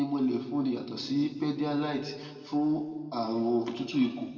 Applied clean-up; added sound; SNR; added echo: none; none; none; reverberation time 1.6 s.